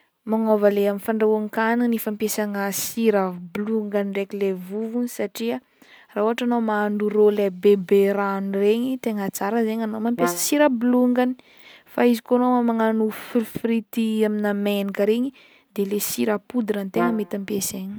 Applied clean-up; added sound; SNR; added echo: none; Brass instrument; 8 dB; none.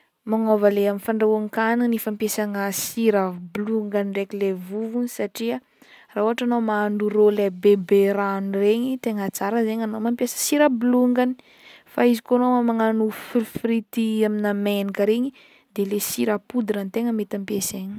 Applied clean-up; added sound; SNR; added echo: none; none; none; none.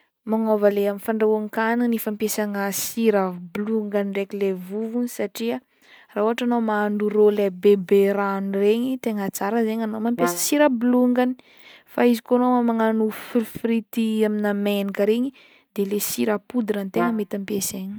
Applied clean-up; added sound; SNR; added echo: neural mask model DeepFilterNet 3.